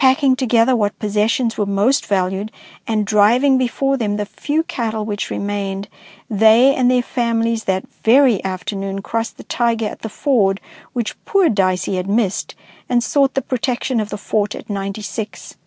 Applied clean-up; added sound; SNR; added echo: none; none; none; none.